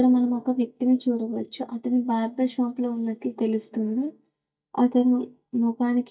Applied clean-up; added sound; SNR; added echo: neural mask model DeepFilterNet 3.